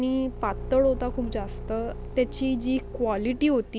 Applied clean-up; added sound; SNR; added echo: none; Engine / Car; 10 dB; none.